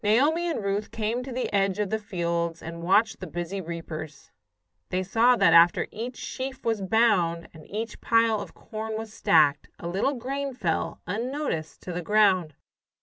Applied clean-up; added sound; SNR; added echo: none; none; none; none.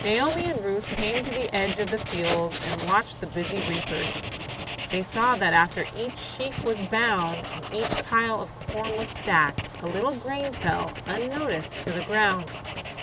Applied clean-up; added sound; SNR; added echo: none; Writing; 6 dB; none.